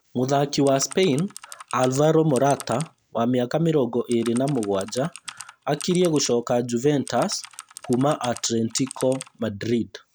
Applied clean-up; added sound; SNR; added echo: none; Computer keyboard; 18 dB; none.